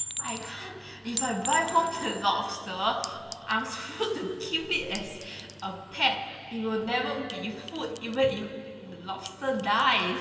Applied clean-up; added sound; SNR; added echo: none; Chink, clink; 12 dB; reverberation time 2.9 s.